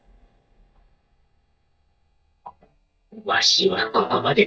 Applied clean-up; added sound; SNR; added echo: neural mask model DeepFilterNet 3.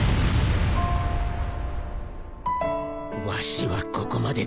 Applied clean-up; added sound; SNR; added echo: none; none; none; none.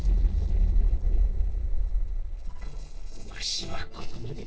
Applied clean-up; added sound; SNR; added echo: neural separator model SepFormer DNS4.